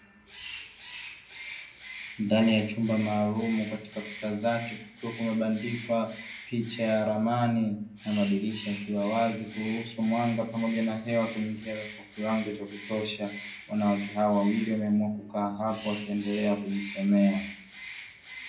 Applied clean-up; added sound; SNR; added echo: none; Bird; 14 dB; reverberation time 0.4 s.